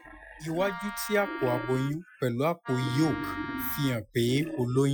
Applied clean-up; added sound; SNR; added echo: classical method Wiener filter.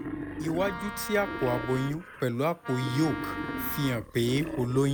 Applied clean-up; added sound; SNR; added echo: none; Wind instrument, woodwind instrument + Wild animals; 7 dB; none.